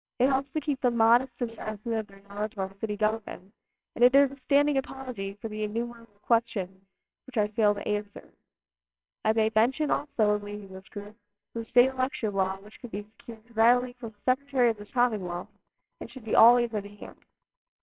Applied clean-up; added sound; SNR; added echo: neural separator model SepFormer WHAMR!.